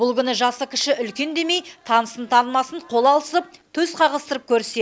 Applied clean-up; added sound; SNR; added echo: none; none; none; none.